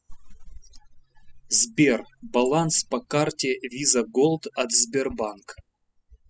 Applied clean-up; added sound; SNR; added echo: classical method spectral subtraction.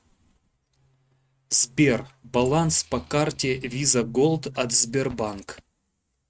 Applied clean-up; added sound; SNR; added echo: neural mask model RNNoise.